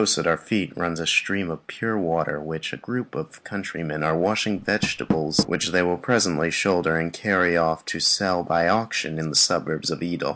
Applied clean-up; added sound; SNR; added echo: none; Door; 14 dB; none.